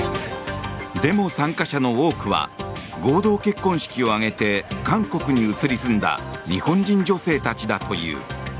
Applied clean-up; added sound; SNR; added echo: none; none; none; none.